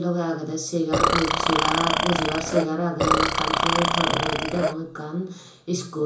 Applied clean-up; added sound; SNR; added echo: none; Burping, eructation; -3 dB; reverberation time 0.7 s.